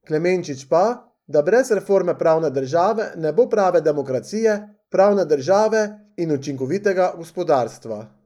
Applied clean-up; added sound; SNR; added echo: neural mask model Resemble Enhance denoiser.